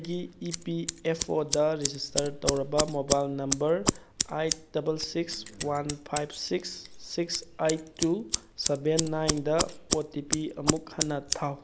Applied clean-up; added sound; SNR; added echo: none; Scissors; 4 dB; none.